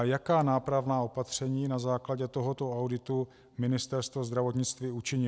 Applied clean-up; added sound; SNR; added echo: none; none; none; none.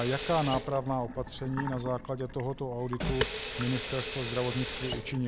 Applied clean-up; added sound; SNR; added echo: none; Sink (filling or washing) / Water tap, faucet; 2 dB; none.